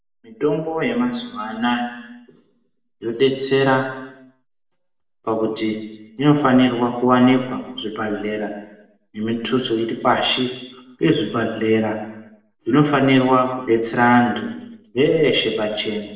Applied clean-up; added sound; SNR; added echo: none; none; none; reverberation time 0.9 s.